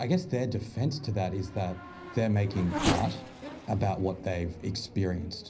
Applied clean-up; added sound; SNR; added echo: none; Race car, auto racing / Accelerating, revving, vroom; 8 dB; reverberation time 0.4 s.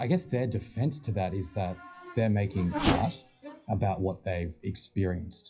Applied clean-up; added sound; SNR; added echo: classical method WPE with log-MMSE.